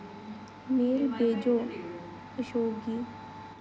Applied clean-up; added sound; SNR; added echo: none; Domestic sounds, home sounds; 16 dB; none.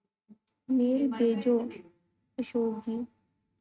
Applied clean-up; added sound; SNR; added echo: neural mask model RNNoise.